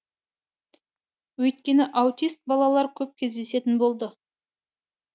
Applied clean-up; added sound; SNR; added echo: none; none; none; none.